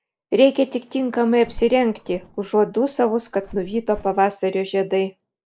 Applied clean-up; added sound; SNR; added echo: neural mask model Resemble Enhance denoiser.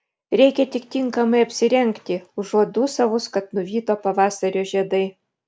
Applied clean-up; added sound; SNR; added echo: none; none; none; none.